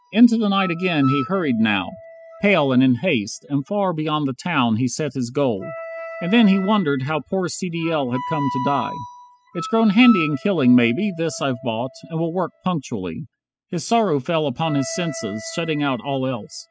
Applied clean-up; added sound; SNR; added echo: classical method spectral subtraction.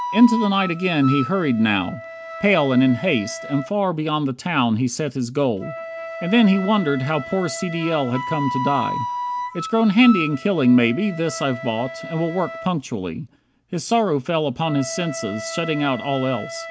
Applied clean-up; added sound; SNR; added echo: none; Wind instrument, woodwind instrument; 11 dB; none.